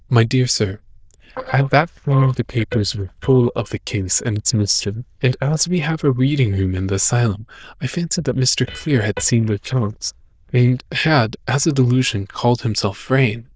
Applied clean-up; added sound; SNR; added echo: neural diffusion model UNIVERSE++.